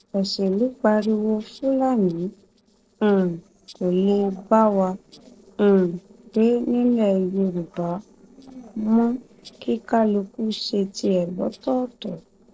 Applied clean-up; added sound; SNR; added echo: neural separator model SepFormer DNS4.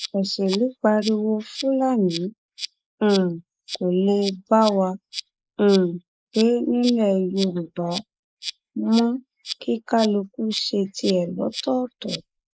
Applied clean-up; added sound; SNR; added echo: neural mask model Resemble Enhance denoiser.